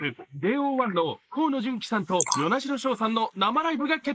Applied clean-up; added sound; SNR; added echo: neural mask model Resemble Enhance denoiser.